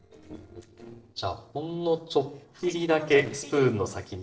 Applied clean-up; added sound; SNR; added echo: neural separator model SepFormer DNS4.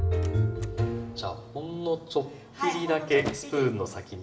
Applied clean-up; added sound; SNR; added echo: none; Slam; 16 dB; reverberation time 0.8 s.